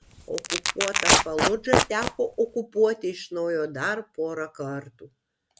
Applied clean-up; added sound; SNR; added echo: none; Tearing; -3 dB; none.